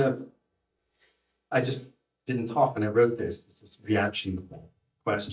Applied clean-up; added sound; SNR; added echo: neural mask model DeepFilterNet 3.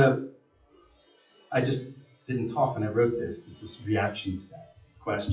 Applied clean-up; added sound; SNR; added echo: classical method WPE with log-MMSE.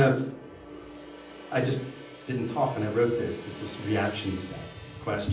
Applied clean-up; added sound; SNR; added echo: none; Gong; 15 dB; reverberation time 0.6 s.